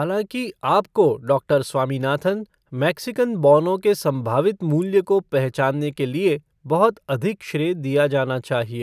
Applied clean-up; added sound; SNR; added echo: none; none; none; none.